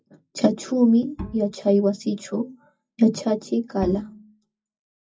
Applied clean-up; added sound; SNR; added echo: classical method WPE with log-MMSE.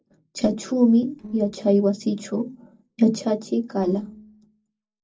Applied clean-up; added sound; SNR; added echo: neural separator model SepFormer DNS4.